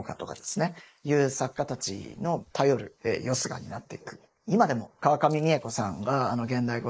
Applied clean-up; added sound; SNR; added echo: neural mask model Resemble Enhance denoiser.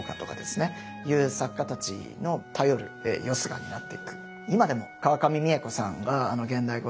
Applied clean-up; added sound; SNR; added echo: none; none; none; none.